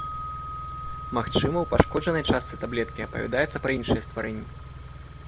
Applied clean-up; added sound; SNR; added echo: none; Idling / Car + Wind chime; 10 dB; none.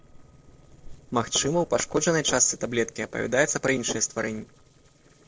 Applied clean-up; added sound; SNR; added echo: neural separator model SepFormer DNS4.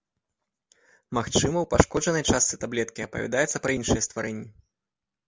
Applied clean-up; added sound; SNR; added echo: none; none; none; none.